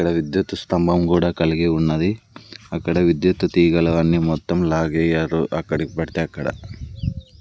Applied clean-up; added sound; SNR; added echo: none; none; none; none.